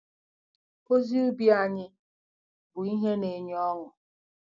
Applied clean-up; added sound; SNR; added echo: none; none; none; none.